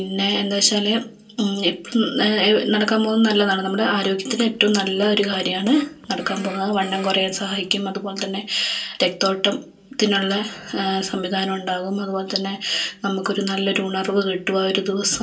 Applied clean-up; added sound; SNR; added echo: none; Fart; 17 dB; reverberation time 0.2 s.